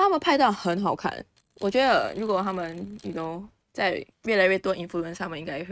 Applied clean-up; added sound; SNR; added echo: neural mask model RNNoise.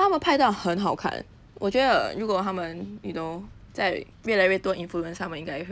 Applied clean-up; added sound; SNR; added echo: none; none; none; none.